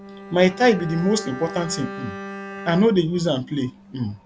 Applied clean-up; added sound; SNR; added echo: none; Bowed string instrument; 14 dB; none.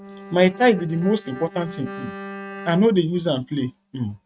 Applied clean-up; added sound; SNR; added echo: neural mask model RNNoise.